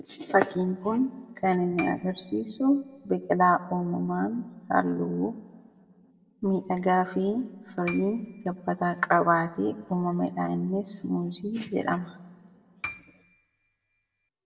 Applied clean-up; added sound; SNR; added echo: none; Piano; 16 dB; reverberation time 0.9 s.